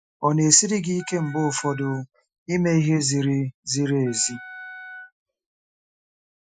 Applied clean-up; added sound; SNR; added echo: classical method Wiener filter.